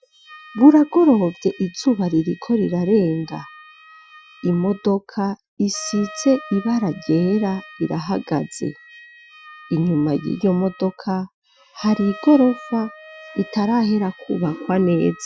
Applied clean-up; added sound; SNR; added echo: classical method Wiener filter.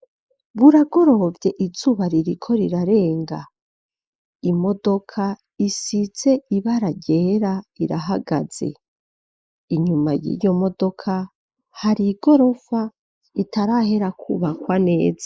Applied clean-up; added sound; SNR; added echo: neural mask model Resemble Enhance denoiser.